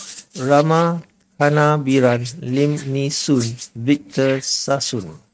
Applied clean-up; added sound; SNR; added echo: neural mask model RNNoise.